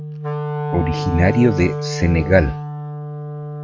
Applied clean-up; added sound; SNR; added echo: none; Wind instrument, woodwind instrument; 5 dB; none.